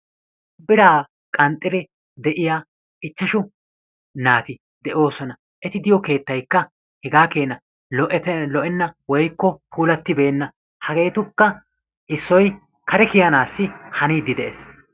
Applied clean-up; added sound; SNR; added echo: none; none; none; none.